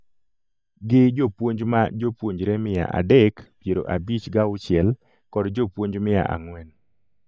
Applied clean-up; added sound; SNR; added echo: neural mask model DeepFilterNet 3.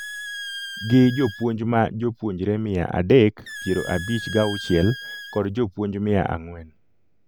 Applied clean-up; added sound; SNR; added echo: none; Squeak; 15 dB; none.